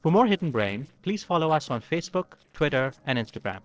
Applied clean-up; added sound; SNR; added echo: neural separator model SepFormer DNS4.